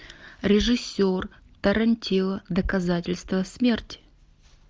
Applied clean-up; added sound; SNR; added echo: none; none; none; none.